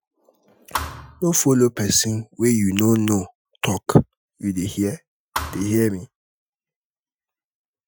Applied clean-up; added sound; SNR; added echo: classical method Wiener filter.